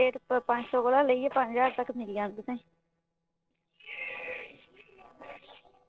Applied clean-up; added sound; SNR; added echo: neural separator model SepFormer DNS4.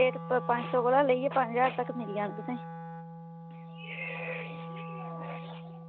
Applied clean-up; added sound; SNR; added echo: none; Wind instrument, woodwind instrument; 10 dB; none.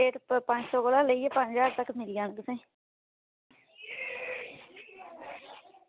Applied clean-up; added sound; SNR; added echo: none; none; none; none.